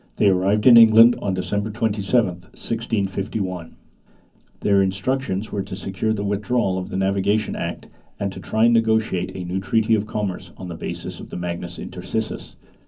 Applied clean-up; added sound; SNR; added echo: none; none; none; reverberation time 0.4 s.